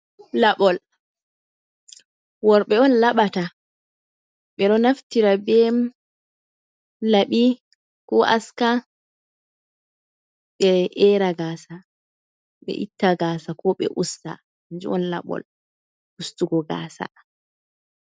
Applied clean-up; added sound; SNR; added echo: none; none; none; none.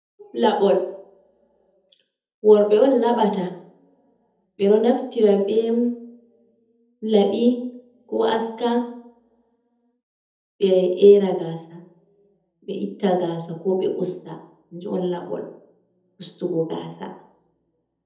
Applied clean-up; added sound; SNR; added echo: none; none; none; reverberation time 0.7 s.